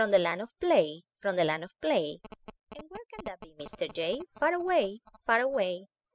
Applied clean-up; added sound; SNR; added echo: classical method spectral subtraction.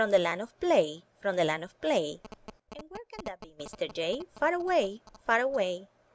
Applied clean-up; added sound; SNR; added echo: none; Telephone; 20 dB; none.